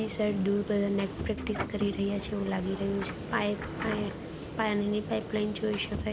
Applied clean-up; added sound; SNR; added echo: none; Subway, metro, underground; 7 dB; none.